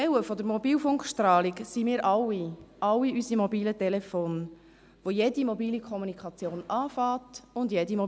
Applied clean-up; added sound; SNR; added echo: none; none; none; none.